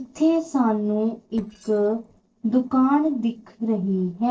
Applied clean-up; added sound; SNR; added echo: neural separator model SepFormer DNS4.